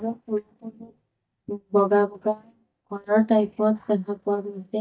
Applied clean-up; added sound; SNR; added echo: neural mask model DeepFilterNet 3.